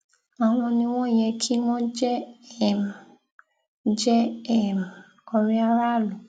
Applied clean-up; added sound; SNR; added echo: none; none; none; none.